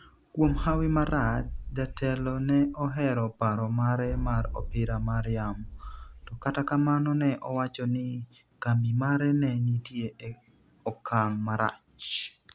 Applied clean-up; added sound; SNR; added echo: none; Boom; 7 dB; none.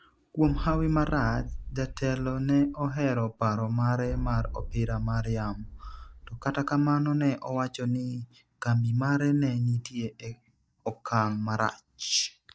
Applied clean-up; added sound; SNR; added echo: neural mask model DeepFilterNet 3.